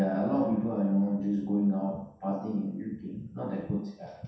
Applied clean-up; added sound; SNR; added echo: none; none; none; reverberation time 0.7 s.